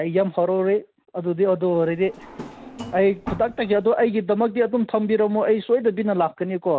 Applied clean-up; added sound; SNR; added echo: none; Drawer open or close; 16 dB; none.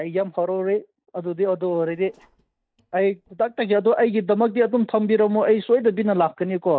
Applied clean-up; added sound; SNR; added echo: neural mask model DeepFilterNet 3.